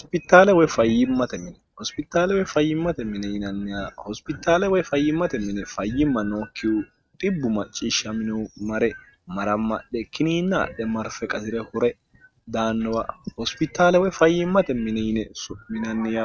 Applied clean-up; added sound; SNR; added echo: neural mask model RNNoise.